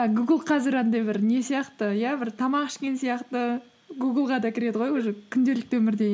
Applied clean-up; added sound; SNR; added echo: none; none; none; none.